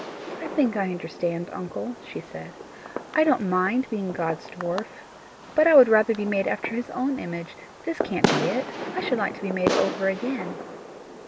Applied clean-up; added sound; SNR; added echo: none; Fireworks; 7 dB; none.